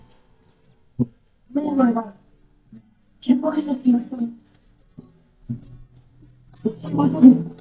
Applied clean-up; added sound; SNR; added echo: neural mask model DeepFilterNet 3.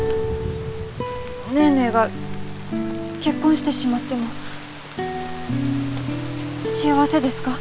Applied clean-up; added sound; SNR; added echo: none; none; none; none.